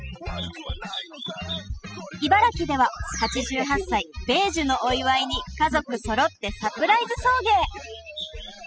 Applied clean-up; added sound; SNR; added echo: classical method spectral subtraction.